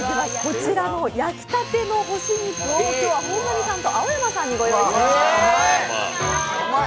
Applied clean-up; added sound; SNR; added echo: none; Drill; 9 dB; none.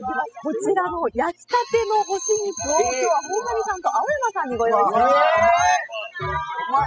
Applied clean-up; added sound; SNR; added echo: classical method spectral subtraction.